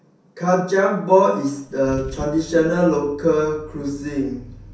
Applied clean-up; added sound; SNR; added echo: none; Idling / Engine starting / Car; 20 dB; reverberation time 0.6 s.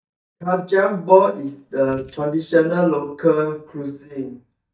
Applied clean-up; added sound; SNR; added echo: neural mask model DeepFilterNet 3.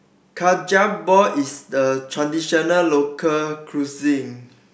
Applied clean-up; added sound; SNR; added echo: none; none; none; none.